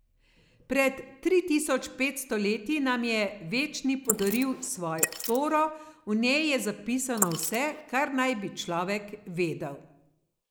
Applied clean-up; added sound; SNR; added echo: neural mask model Resemble Enhance denoiser.